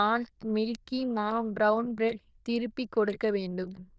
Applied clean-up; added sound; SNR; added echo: neural diffusion model UNIVERSE++.